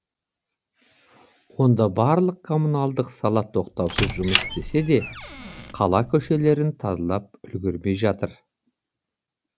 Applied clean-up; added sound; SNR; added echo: none; Squeak; 6 dB; none.